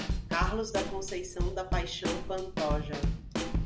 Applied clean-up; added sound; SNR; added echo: none; Snare drum / Drum kit; -3 dB; none.